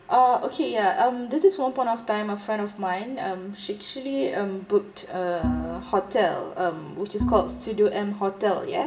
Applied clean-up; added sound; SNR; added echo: none; Bowed string instrument; 7 dB; reverberation time 1.4 s.